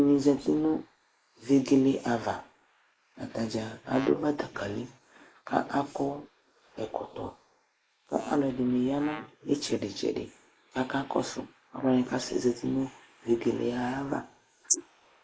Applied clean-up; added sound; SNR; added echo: neural mask model Resemble Enhance denoiser.